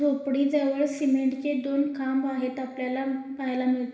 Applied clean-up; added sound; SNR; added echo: none; none; none; reverberation time 1.2 s.